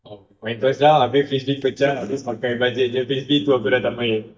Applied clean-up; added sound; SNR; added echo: neural mask model DeepFilterNet 3.